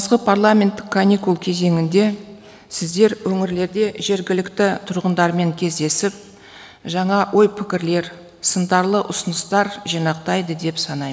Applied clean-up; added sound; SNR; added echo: none; none; none; none.